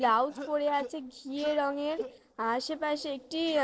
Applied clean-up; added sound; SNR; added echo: neural separator model SepFormer DNS4.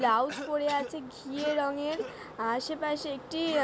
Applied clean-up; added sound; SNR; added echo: none; Cough; 14 dB; none.